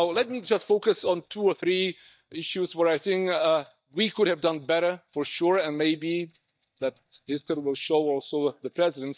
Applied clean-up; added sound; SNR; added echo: neural mask model DeepFilterNet 3.